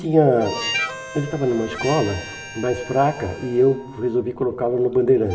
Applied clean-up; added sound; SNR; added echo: none; Harmonica; 12 dB; reverberation time 1.9 s.